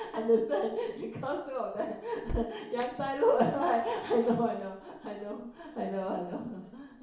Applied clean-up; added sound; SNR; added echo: none; Fire; 17 dB; reverberation time 0.6 s.